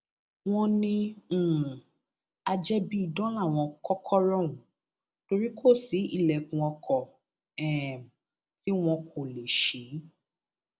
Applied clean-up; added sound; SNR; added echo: none; none; none; none.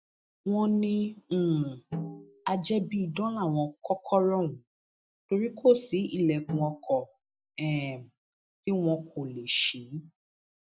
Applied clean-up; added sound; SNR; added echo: classical method Wiener filter.